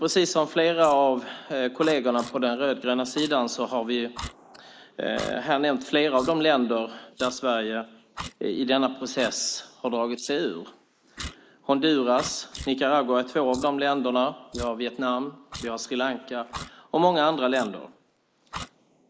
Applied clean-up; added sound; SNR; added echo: neural mask model Resemble Enhance denoiser.